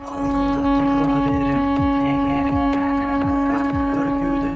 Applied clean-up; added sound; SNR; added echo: neural mask model RNNoise.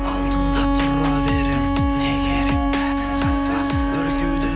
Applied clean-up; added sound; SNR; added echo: none; Bowed string instrument; -2 dB; none.